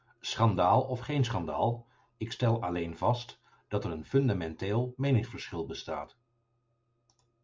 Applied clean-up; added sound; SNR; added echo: none; none; none; none.